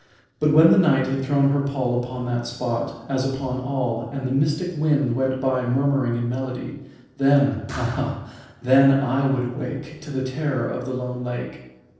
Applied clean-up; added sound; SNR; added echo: neural separator model SepFormer DNS4.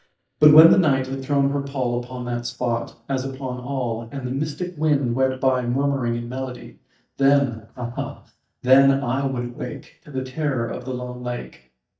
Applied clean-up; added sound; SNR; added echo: neural mask model DeepFilterNet 3.